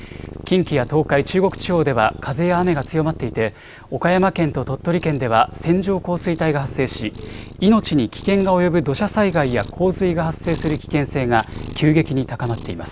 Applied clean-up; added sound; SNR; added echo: none; Cat; 14 dB; none.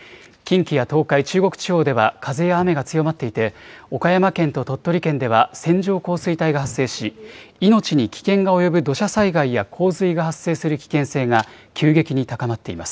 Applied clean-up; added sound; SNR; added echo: none; none; none; none.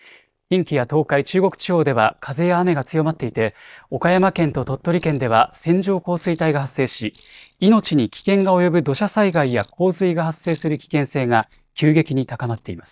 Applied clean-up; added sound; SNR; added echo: neural mask model DeepFilterNet 3.